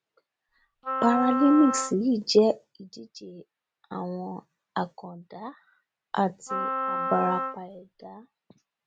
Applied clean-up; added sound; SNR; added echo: none; Wind instrument, woodwind instrument; 4 dB; none.